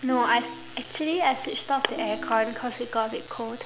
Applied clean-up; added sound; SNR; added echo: none; Ringtone; 14 dB; none.